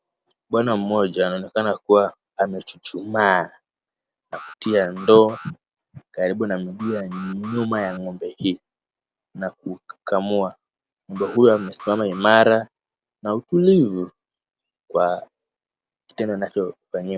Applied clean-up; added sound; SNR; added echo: none; Alarm; 18 dB; none.